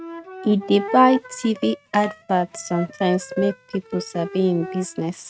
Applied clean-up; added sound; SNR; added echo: neural mask model RNNoise.